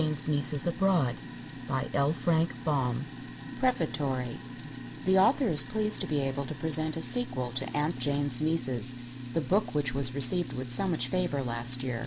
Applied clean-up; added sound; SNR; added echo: none; Sink (filling or washing); 11 dB; none.